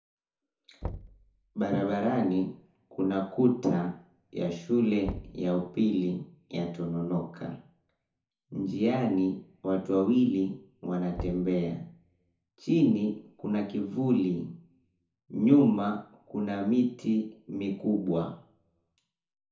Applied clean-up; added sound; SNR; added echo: none; Knock / Wood; 16 dB; reverberation time 0.7 s.